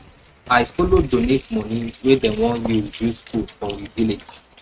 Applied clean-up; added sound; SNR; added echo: neural mask model RNNoise.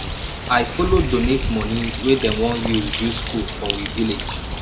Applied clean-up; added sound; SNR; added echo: none; Bird; 4 dB; none.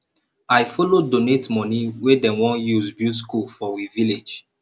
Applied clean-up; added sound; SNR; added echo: none; none; none; none.